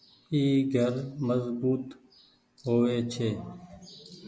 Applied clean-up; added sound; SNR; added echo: none; none; none; none.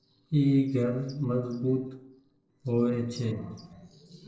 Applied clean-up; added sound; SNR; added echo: neural separator model SepFormer DNS4.